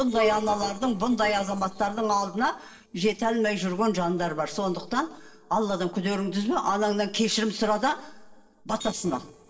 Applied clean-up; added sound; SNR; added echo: neural separator model SepFormer DNS4.